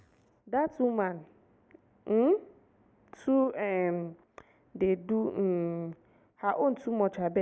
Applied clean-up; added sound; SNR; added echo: none; none; none; none.